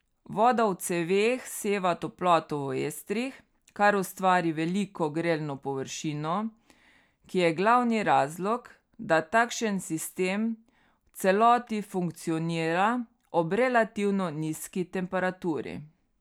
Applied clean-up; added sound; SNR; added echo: none; none; none; none.